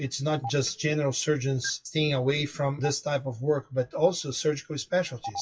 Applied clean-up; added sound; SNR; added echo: classical method WPE with log-MMSE.